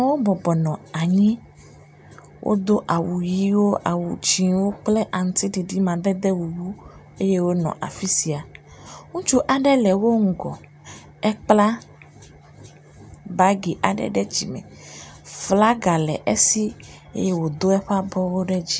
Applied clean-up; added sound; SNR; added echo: none; none; none; none.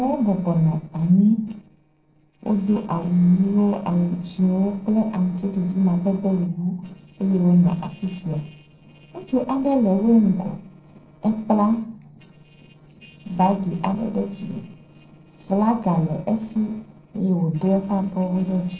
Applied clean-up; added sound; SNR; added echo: neural separator model SepFormer DNS4.